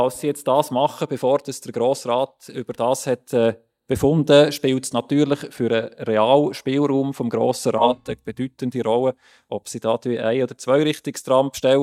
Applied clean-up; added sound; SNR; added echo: neural mask model DeepFilterNet 3.